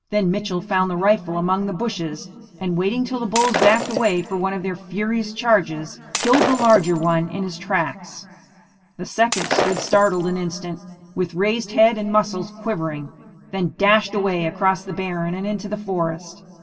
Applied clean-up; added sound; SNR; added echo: none; Shatter; 4 dB; reverberation time 2.4 s.